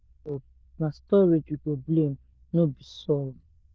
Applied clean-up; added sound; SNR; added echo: neural diffusion model UNIVERSE++.